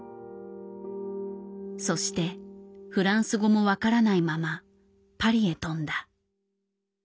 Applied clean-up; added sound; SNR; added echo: none; none; none; none.